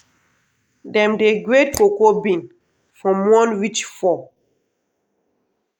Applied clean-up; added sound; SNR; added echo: neural mask model Resemble Enhance denoiser.